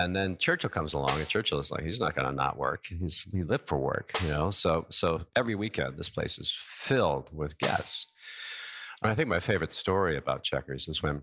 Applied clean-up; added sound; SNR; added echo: none; Snare drum; 11 dB; none.